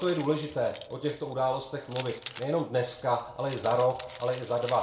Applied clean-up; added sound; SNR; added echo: none; Keys jangling; 14 dB; reverberation time 0.4 s.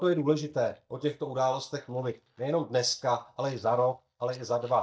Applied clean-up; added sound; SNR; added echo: neural mask model DeepFilterNet 3.